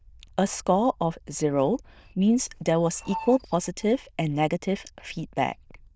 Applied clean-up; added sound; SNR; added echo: neural diffusion model UNIVERSE++.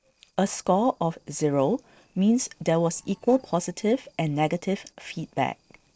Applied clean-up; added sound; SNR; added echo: neural separator model SepFormer DNS4.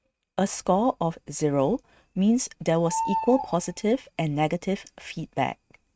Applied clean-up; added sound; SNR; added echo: neural mask model RNNoise.